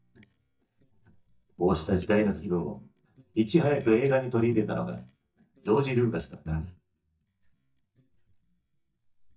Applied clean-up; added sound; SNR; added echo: neural mask model DeepFilterNet 3.